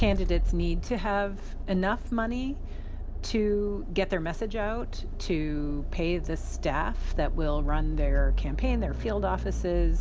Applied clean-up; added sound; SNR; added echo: none; Accelerating, revving, vroom; -1 dB; none.